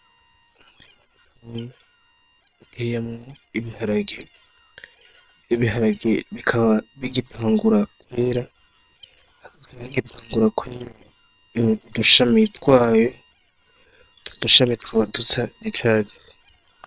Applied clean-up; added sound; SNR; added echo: neural separator model SepFormer WHAM!.